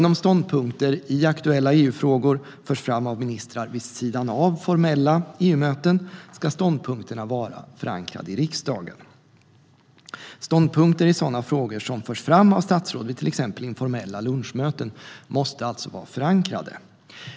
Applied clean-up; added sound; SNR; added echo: none; none; none; none.